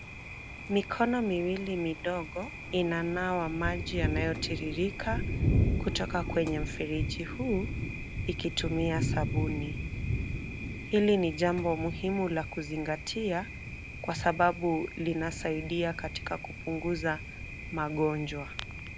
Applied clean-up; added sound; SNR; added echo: none; Thunder; 3 dB; none.